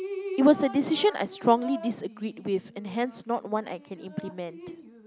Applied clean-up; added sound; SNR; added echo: none; Drip; 13 dB; none.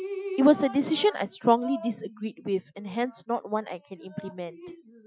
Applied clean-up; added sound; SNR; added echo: classical method Wiener filter.